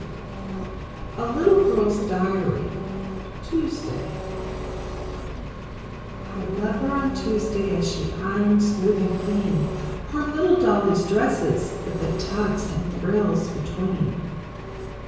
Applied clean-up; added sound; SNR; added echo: none; Engine; 8 dB; reverberation time 1.2 s.